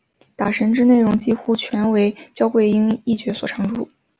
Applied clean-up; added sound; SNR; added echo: none; none; none; none.